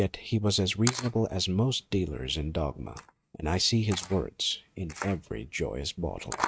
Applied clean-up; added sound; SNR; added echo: neural mask model RNNoise.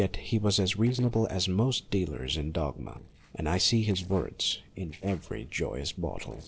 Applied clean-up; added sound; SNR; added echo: neural separator model SepFormer DNS4.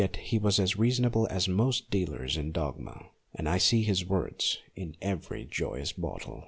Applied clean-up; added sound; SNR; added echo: none; none; none; none.